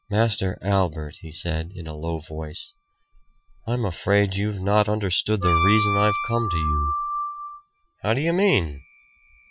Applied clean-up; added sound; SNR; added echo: classical method Wiener filter.